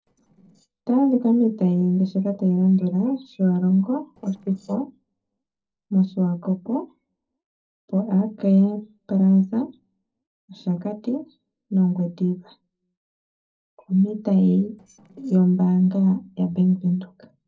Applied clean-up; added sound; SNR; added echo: neural separator model SepFormer DNS4.